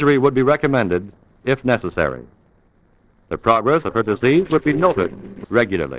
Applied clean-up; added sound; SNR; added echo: neural separator model SepFormer DNS4.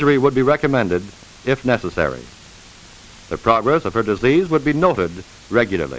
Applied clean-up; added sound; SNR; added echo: none; none; none; none.